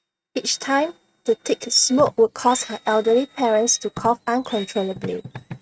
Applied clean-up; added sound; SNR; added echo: neural mask model RNNoise.